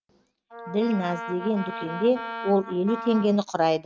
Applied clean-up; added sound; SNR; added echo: neural mask model RNNoise.